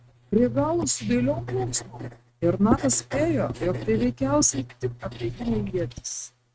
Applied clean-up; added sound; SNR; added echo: neural mask model RNNoise.